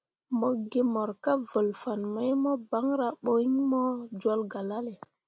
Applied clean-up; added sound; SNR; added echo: none; none; none; none.